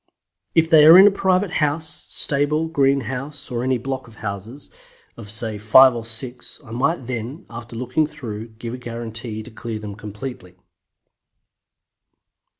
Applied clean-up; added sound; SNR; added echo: none; none; none; none.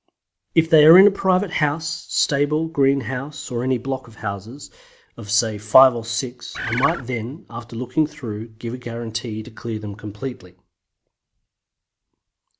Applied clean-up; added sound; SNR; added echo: none; Bird; 5 dB; none.